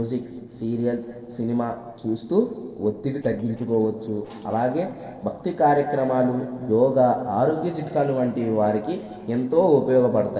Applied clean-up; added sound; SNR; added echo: neural separator model SepFormer DNS4.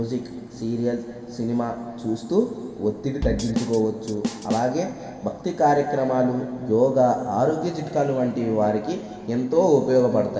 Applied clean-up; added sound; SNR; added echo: none; Drum / Drum kit; 8 dB; reverberation time 2.3 s.